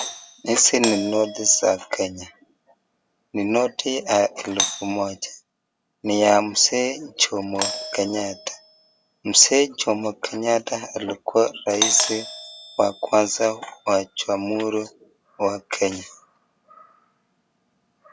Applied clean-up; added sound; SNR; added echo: none; Doorbell; 12 dB; none.